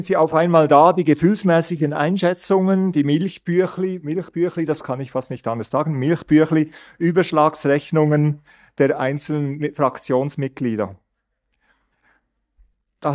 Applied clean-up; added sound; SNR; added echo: neural mask model DeepFilterNet 3.